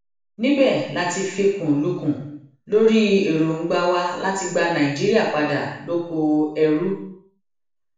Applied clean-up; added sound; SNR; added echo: none; none; none; reverberation time 0.7 s.